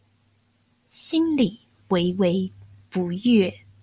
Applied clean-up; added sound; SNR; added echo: none; none; none; none.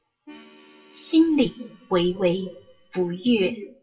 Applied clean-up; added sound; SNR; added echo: classical method WPE with log-MMSE.